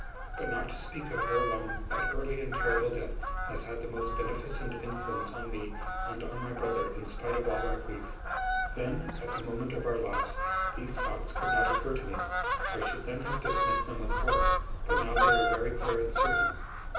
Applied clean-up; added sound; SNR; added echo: none; Fowl; -4 dB; reverberation time 0.6 s.